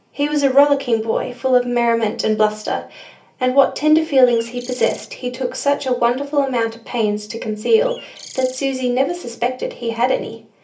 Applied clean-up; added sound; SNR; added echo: none; Bird; 18 dB; reverberation time 0.3 s.